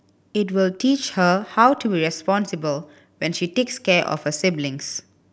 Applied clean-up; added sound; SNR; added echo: none; none; none; none.